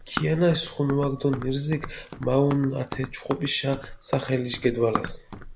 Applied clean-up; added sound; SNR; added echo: none; Run; 11 dB; none.